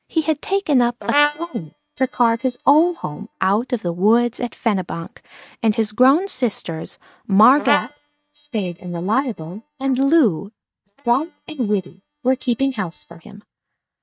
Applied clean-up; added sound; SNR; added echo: neural mask model DeepFilterNet 3.